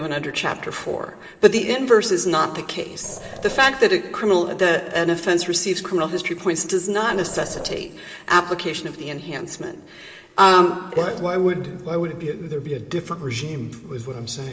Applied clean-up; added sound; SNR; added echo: none; Growling; 15 dB; reverberation time 2.7 s.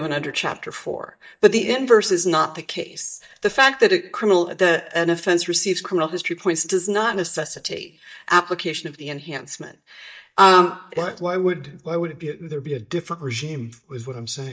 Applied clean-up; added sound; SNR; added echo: neural mask model DeepFilterNet 3.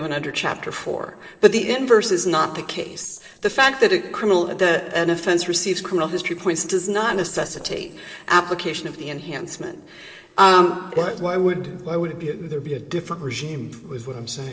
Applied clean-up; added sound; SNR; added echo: neural separator model SepFormer DNS4.